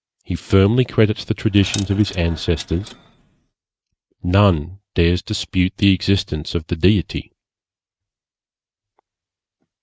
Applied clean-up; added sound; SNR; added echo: neural mask model RNNoise.